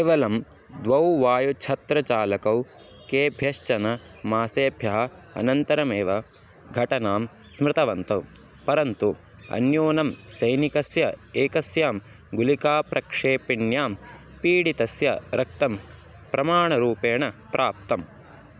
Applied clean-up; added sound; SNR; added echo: none; none; none; none.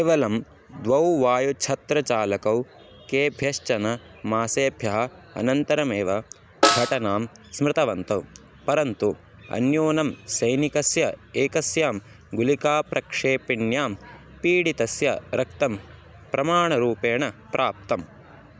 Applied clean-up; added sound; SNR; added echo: none; Snare drum; 2 dB; none.